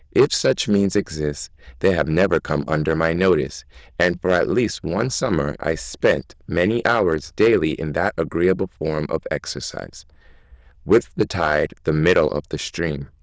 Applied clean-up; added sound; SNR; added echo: neural diffusion model UNIVERSE++.